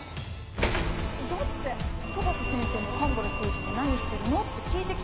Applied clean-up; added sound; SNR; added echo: none; Telephone; 13 dB; none.